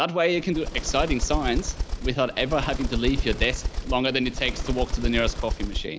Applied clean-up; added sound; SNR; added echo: none; Bird; 2 dB; none.